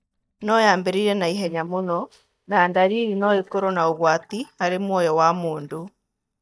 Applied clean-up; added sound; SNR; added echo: neural mask model DeepFilterNet 3.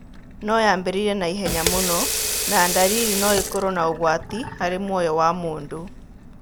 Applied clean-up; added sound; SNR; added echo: none; Sink (filling or washing) / Water tap, faucet; 5 dB; none.